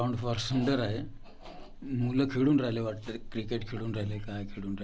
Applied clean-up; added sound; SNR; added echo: none; none; none; none.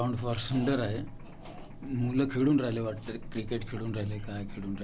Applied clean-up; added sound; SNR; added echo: none; Mechanisms; 19 dB; none.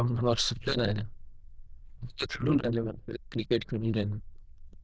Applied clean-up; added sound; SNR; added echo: neural diffusion model UNIVERSE++.